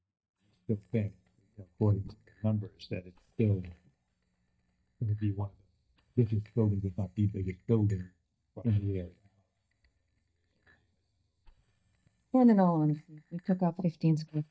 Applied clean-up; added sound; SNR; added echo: neural mask model DeepFilterNet 3.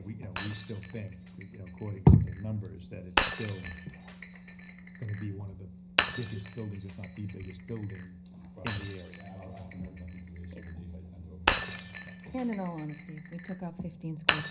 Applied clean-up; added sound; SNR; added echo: none; Shatter; 2 dB; reverberation time 0.4 s.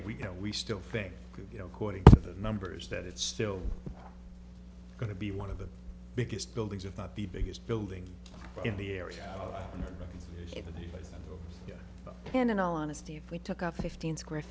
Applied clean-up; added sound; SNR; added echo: none; none; none; none.